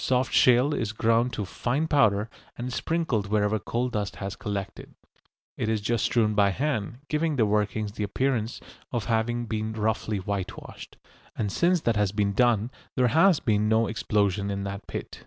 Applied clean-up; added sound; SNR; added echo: none; none; none; none.